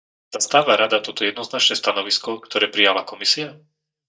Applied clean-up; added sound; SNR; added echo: neural mask model DeepFilterNet 3.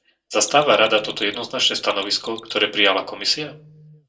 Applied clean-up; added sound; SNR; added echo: none; Mechanisms; 19 dB; reverberation time 0.2 s.